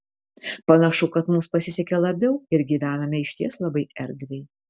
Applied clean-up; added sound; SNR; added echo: none; none; none; none.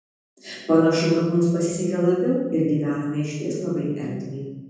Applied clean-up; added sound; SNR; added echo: none; none; none; reverberation time 1.3 s.